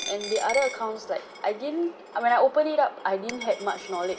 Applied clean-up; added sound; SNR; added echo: none; Coin (dropping); 13 dB; none.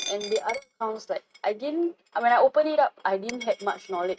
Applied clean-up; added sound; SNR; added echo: neural mask model RNNoise.